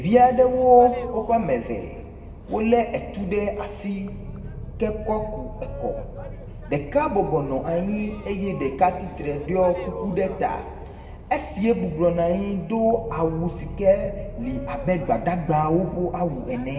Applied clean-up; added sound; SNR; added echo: none; Boat, Water vehicle; 12 dB; reverberation time 1.6 s.